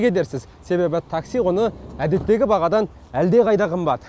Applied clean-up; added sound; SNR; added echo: none; none; none; none.